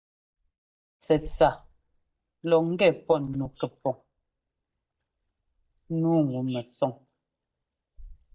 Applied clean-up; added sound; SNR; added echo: neural mask model DeepFilterNet 3.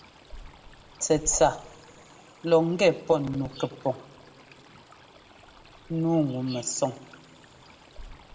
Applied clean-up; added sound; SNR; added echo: none; Stream; 18 dB; reverberation time 0.8 s.